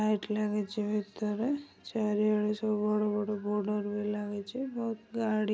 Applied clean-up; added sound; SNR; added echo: none; none; none; none.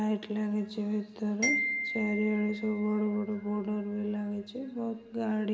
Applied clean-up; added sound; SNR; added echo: none; Glockenspiel; 6 dB; reverberation time 2.1 s.